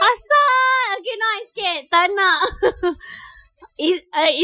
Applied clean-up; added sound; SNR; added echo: classical method Wiener filter.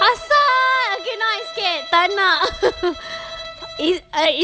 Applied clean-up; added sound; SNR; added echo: none; Bowed string instrument; 14 dB; none.